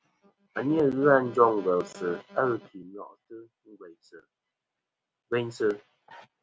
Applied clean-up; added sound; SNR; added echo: none; none; none; none.